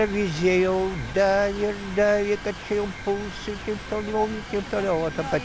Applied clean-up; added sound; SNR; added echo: none; Mechanisms; 14 dB; none.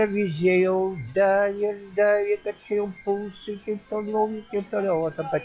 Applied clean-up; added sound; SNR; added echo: classical method log-MMSE.